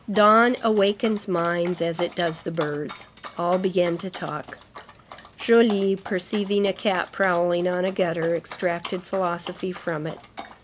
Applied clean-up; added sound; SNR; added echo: none; Dog; 17 dB; none.